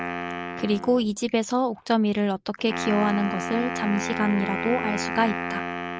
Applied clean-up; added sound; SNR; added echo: none; Wind instrument, woodwind instrument; 6 dB; none.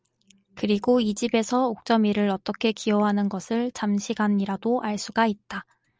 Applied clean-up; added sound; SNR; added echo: none; none; none; none.